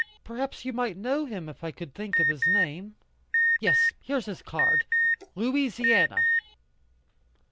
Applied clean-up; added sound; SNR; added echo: none; Alarm; -4 dB; none.